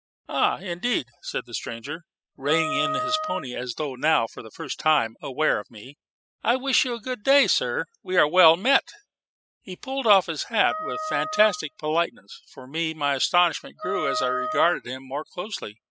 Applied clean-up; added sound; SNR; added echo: classical method spectral subtraction.